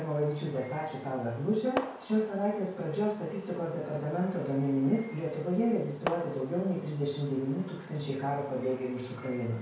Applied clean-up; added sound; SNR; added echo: none; Fireworks; 14 dB; reverberation time 0.5 s.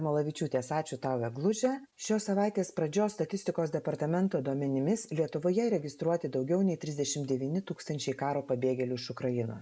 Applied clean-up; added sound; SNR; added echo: none; none; none; none.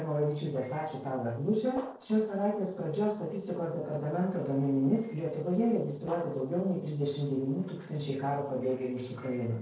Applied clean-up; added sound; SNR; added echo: neural separator model SepFormer DNS4.